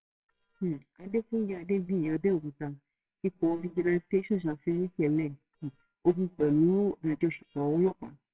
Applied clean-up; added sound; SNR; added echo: neural separator model SepFormer WHAMR!.